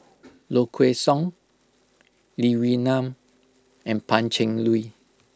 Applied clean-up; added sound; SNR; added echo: none; none; none; none.